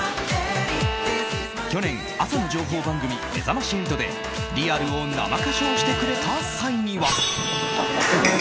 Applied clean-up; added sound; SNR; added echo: none; Bowed string instrument; 7 dB; none.